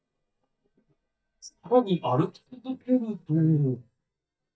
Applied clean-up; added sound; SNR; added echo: neural mask model DeepFilterNet 3.